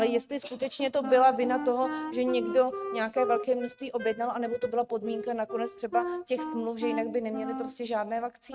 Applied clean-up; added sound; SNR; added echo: neural mask model RNNoise.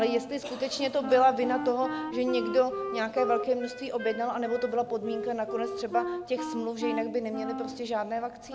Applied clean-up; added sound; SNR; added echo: none; Wind instrument, woodwind instrument; 7 dB; none.